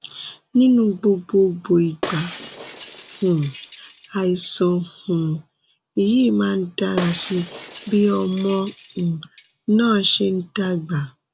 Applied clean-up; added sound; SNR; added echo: none; Shatter; 14 dB; none.